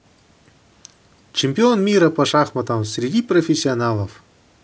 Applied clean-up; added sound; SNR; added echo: none; none; none; none.